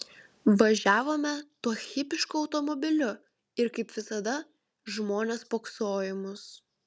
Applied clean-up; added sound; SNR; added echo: none; none; none; none.